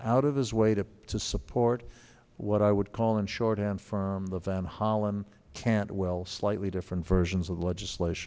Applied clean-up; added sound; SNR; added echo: none; none; none; none.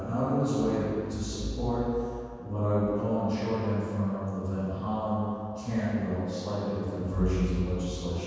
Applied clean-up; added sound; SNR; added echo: none; none; none; reverberation time 2.1 s.